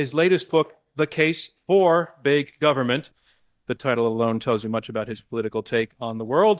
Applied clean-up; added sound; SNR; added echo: neural mask model DeepFilterNet 3.